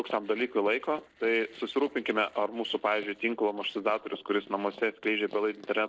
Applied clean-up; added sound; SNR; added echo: neural separator model SepFormer DNS4.